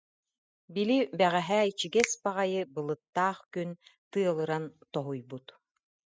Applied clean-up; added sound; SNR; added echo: classical method spectral subtraction.